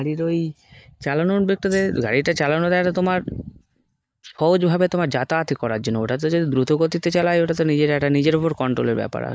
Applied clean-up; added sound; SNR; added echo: neural mask model DeepFilterNet 3.